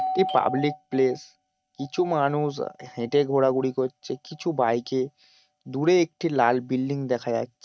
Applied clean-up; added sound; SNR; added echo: neural mask model RNNoise.